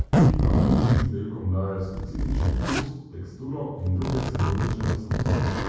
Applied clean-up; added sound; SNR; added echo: none; Zipper (clothing); -4 dB; reverberation time 1.3 s.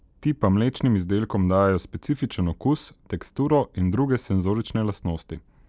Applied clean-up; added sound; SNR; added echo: none; none; none; none.